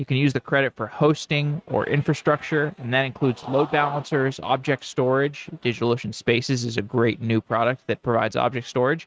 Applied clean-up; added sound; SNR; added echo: neural mask model RNNoise.